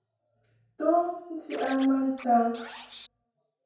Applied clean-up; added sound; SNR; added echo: none; Scratching (performance technique); 18 dB; reverberation time 0.5 s.